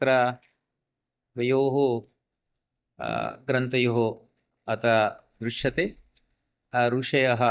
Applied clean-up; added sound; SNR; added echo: neural mask model DeepFilterNet 3.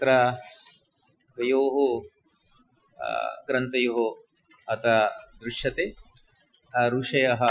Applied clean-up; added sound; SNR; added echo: classical method Wiener filter.